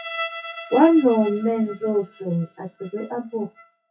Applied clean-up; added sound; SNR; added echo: classical method WPE with log-MMSE.